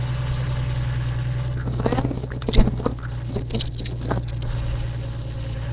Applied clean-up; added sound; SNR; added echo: neural separator model SepFormer DNS4.